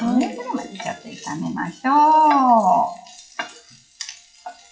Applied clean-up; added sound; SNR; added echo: classical method WPE with log-MMSE.